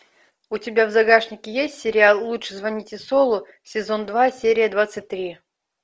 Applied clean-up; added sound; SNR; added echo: none; none; none; none.